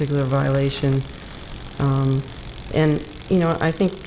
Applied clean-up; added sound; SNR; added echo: none; Tools; 17 dB; none.